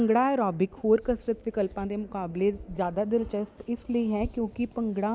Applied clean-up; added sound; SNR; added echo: none; Hands; 19 dB; none.